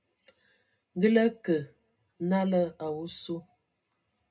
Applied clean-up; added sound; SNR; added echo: none; none; none; reverberation time 0.2 s.